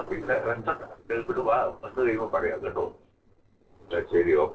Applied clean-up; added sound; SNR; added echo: neural separator model SepFormer DNS4.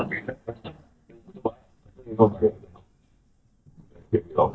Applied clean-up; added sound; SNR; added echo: neural mask model DeepFilterNet 3.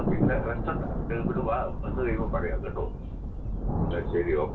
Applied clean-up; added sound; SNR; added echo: none; Thunder; -3 dB; reverberation time 0.2 s.